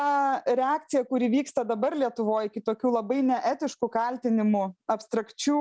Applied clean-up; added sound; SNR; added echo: none; none; none; none.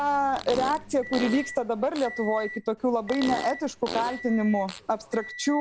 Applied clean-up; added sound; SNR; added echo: none; Fart + Microwave oven; 11 dB; none.